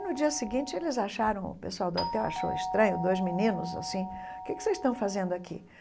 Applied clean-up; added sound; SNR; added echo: none; Doorbell; 8 dB; none.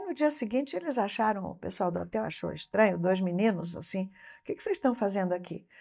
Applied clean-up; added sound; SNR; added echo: neural mask model DeepFilterNet 3.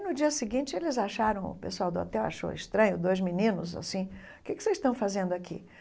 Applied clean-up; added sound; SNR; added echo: none; none; none; none.